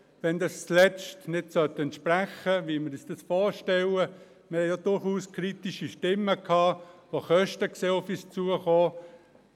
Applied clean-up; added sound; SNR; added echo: none; none; none; none.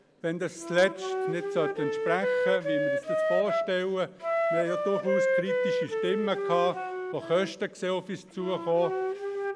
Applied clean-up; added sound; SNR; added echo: none; Wind instrument, woodwind instrument; 0 dB; none.